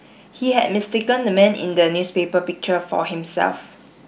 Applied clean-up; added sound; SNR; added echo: none; none; none; none.